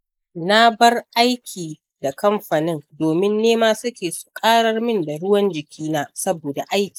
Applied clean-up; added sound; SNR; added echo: neural mask model Resemble Enhance denoiser.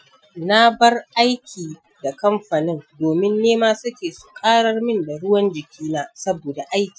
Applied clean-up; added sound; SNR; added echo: classical method Wiener filter.